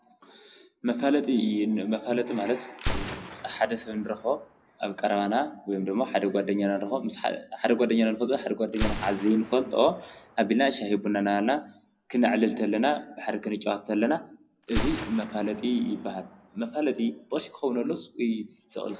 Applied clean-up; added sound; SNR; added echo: none; Gunshot, gunfire; 12 dB; reverberation time 0.5 s.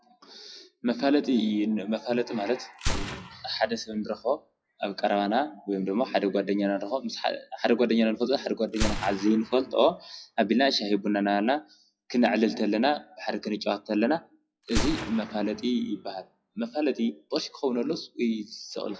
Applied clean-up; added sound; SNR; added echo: classical method WPE with log-MMSE.